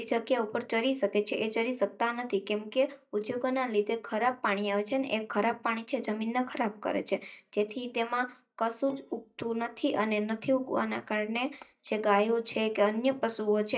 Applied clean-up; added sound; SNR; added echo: neural mask model DeepFilterNet 3.